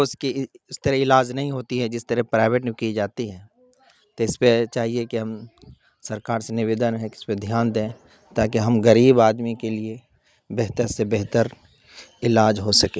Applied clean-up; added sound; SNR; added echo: none; none; none; none.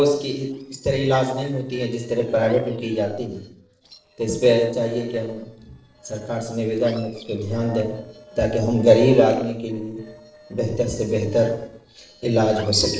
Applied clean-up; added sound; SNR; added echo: neural separator model SepFormer DNS4.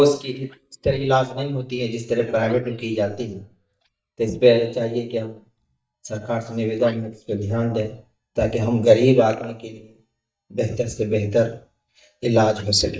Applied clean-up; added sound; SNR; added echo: neural mask model DeepFilterNet 3.